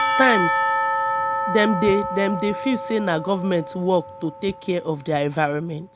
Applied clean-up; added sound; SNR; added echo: none; Church bell / Percussion; 3 dB; none.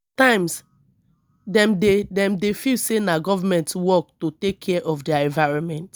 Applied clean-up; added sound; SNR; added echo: none; none; none; none.